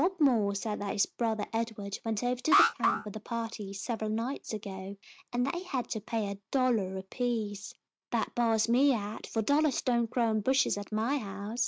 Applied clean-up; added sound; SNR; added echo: neural mask model RNNoise.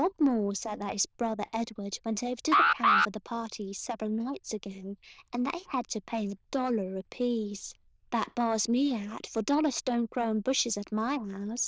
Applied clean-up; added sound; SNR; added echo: neural diffusion model UNIVERSE++.